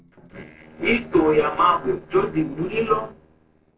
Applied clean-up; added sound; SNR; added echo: neural separator model SepFormer DNS4.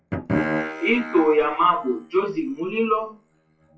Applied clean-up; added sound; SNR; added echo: classical method WPE with log-MMSE.